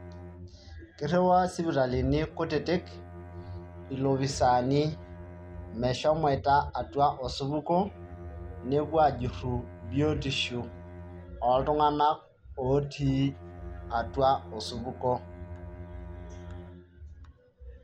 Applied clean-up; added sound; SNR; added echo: none; Bowed string instrument; 17 dB; none.